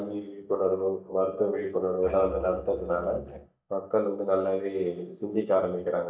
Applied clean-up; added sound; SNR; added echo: neural mask model DeepFilterNet 3.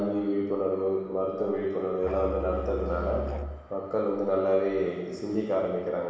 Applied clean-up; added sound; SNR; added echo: none; Musical instrument; 6 dB; reverberation time 1.2 s.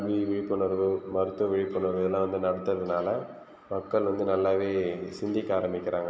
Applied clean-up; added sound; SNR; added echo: none; none; none; none.